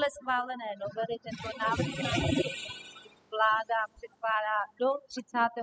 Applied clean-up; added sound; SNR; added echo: classical method spectral subtraction.